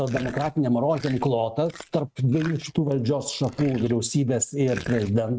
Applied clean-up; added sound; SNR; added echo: neural mask model RNNoise.